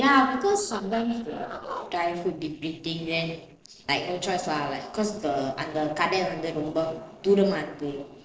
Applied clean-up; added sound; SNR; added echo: neural separator model SepFormer DNS4.